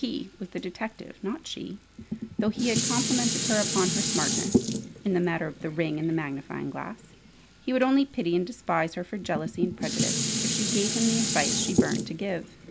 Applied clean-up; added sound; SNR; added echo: none; Dishes, pots, and pans; 1 dB; none.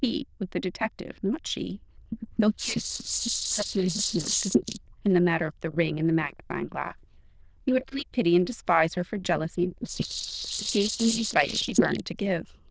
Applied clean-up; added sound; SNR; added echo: neural diffusion model UNIVERSE++.